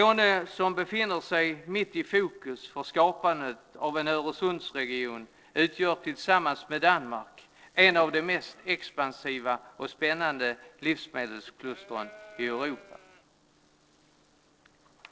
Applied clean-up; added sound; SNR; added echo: neural separator model SepFormer DNS4.